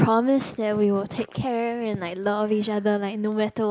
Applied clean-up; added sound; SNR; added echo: none; none; none; none.